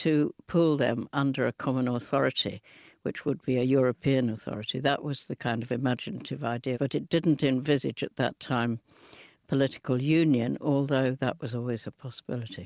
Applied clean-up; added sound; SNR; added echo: none; none; none; none.